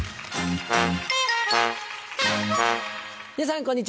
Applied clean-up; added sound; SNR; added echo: none; Brass instrument; 2 dB; none.